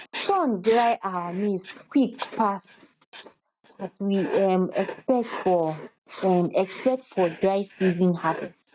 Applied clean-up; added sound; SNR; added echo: neural mask model RNNoise.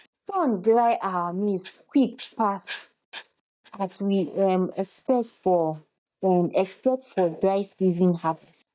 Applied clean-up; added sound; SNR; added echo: neural mask model DeepFilterNet 3.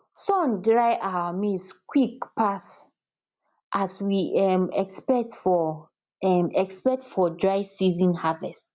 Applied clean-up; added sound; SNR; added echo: none; none; none; none.